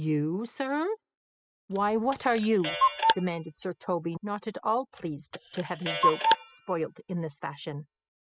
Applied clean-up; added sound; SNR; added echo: classical method spectral subtraction.